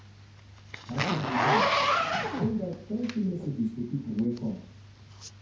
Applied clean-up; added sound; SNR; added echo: none; Zipper (clothing); -2 dB; reverberation time 0.6 s.